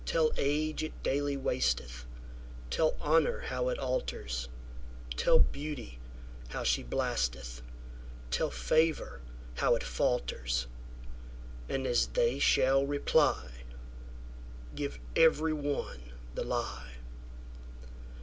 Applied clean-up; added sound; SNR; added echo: none; none; none; none.